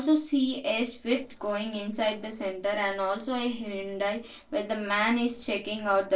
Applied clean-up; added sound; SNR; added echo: neural separator model SepFormer DNS4.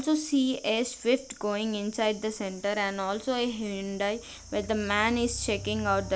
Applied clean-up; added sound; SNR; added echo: none; none; none; none.